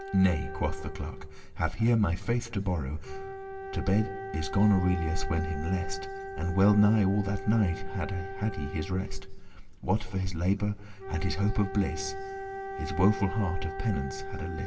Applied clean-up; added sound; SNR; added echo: none; Wind instrument, woodwind instrument; 11 dB; reverberation time 1.7 s.